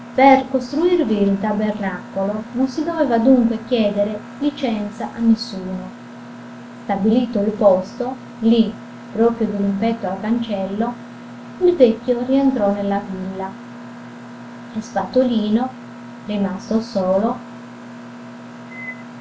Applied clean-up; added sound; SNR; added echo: none; Mechanisms; 16 dB; none.